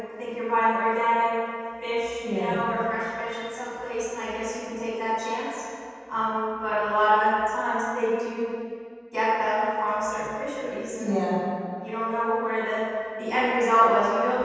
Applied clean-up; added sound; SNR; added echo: none; none; none; reverberation time 2.1 s.